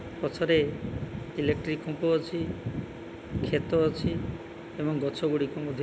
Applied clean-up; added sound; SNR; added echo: none; none; none; none.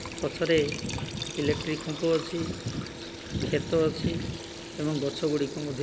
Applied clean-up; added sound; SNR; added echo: none; Liquid; 13 dB; none.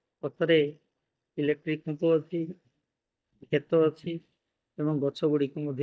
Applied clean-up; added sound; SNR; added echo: neural mask model DeepFilterNet 3.